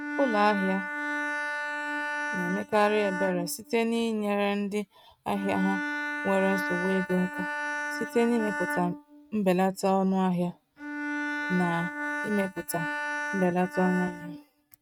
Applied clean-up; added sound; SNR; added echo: neural mask model RNNoise.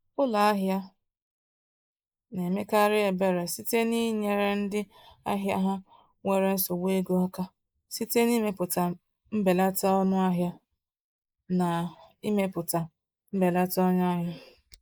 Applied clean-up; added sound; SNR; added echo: neural mask model Resemble Enhance denoiser.